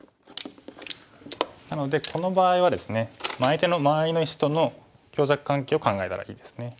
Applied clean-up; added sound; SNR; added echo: none; none; none; none.